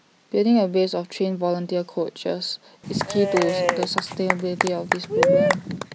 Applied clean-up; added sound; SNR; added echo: none; Applause / Cheering / Clapping; -2 dB; none.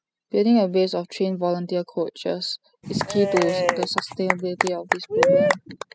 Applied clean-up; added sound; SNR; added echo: classical method spectral subtraction.